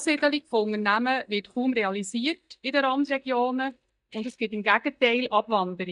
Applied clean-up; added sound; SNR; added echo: neural mask model DeepFilterNet 3.